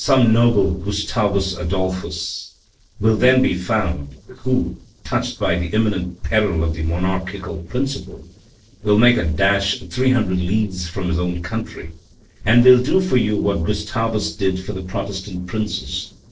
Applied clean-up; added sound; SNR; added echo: neural separator model SepFormer DNS4.